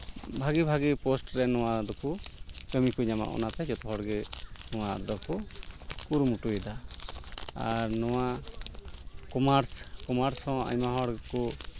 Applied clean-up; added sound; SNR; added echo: none; Crumpling, crinkling; 10 dB; none.